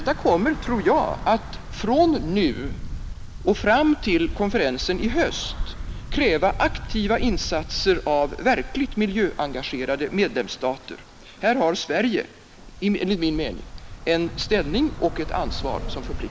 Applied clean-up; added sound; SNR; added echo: none; Traffic noise, roadway noise / Bus; 9 dB; none.